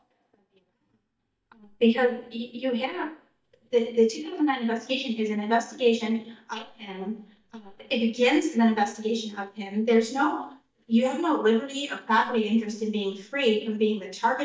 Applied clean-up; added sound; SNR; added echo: neural mask model DeepFilterNet 3.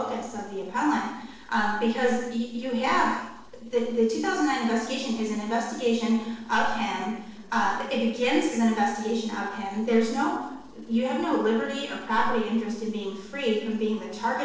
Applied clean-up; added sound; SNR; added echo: neural separator model SepFormer DNS4.